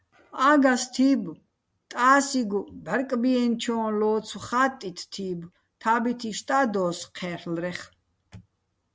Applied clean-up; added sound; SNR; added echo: none; none; none; none.